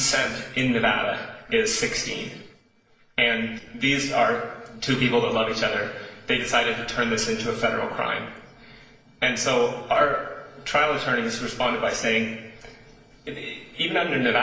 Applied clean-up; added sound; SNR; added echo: neural separator model SepFormer DNS4.